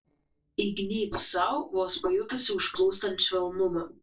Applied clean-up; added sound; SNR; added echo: neural separator model SepFormer DNS4.